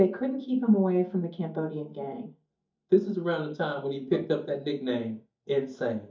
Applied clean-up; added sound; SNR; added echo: neural mask model DeepFilterNet 3.